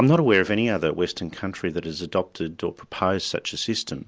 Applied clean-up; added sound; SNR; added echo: none; none; none; none.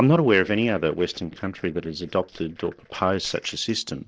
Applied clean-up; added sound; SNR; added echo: neural separator model SepFormer DNS4.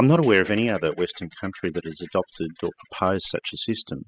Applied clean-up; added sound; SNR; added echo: classical method spectral subtraction.